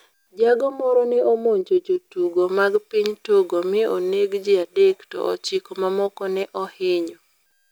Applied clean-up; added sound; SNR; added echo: none; none; none; none.